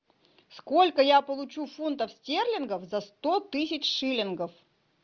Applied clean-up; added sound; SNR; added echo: none; none; none; none.